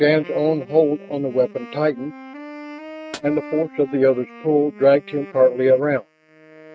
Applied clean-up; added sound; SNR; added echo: neural mask model RNNoise.